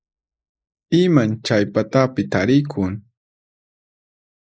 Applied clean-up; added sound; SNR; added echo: neural mask model Resemble Enhance denoiser.